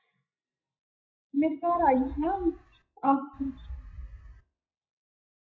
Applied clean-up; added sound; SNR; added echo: classical method WPE with log-MMSE.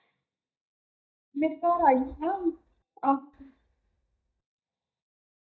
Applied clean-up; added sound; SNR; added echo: neural mask model DeepFilterNet 3.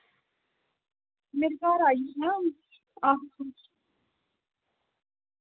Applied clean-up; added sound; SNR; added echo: none; none; none; none.